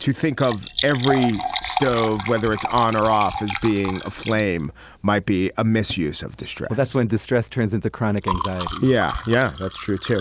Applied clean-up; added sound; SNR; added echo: none; Liquid; 8 dB; none.